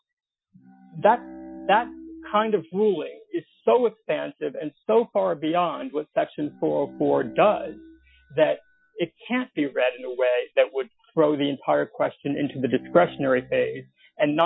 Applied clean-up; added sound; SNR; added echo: classical method Wiener filter.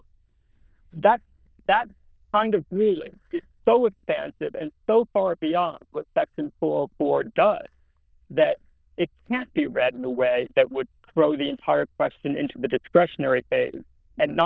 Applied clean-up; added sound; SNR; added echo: neural diffusion model UNIVERSE++.